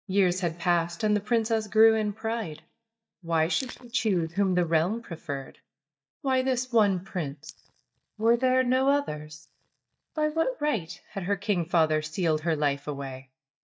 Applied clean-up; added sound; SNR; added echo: neural mask model DeepFilterNet 3.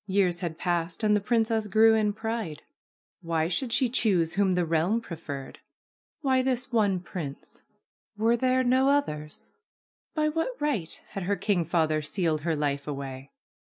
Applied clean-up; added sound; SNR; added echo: none; none; none; none.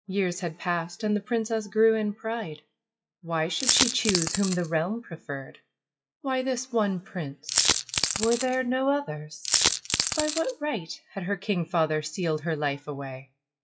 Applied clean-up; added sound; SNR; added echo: classical method WPE with log-MMSE.